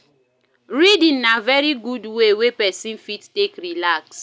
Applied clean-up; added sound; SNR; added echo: none; none; none; none.